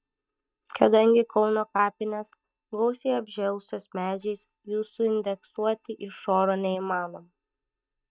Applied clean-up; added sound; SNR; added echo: neural mask model DeepFilterNet 3.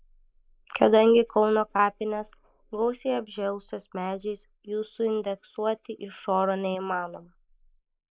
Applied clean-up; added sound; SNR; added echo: neural mask model Resemble Enhance denoiser.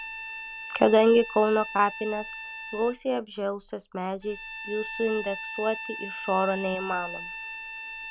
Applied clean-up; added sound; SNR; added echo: none; Bowed string instrument; 11 dB; none.